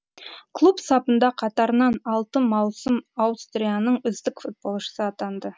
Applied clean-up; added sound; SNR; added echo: none; none; none; none.